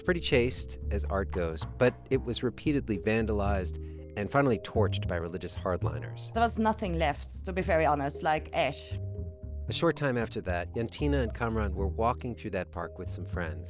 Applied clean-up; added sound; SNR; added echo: none; none; none; none.